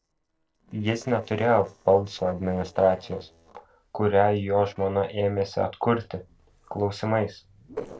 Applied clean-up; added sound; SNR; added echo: neural separator model SepFormer DNS4.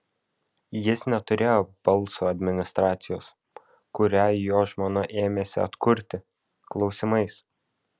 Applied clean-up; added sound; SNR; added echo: none; none; none; none.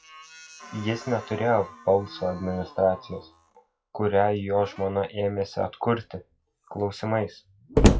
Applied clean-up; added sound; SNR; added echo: classical method WPE with log-MMSE.